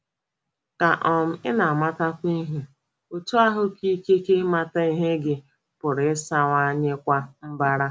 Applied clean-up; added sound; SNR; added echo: none; none; none; none.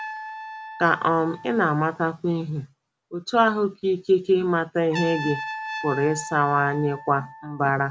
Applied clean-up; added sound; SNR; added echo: none; Trumpet; 13 dB; none.